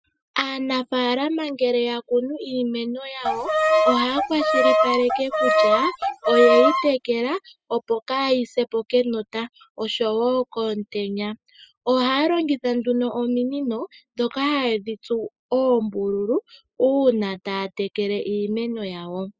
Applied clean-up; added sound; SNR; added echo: classical method spectral subtraction.